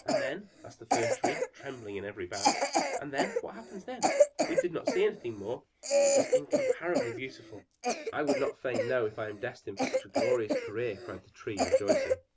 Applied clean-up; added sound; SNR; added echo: none; Cough; -5 dB; none.